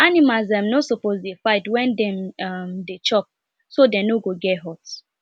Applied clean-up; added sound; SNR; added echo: none; none; none; none.